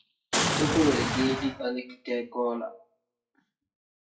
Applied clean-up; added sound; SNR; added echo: classical method WPE with log-MMSE.